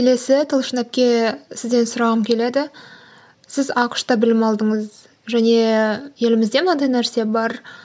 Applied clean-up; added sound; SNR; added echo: none; none; none; none.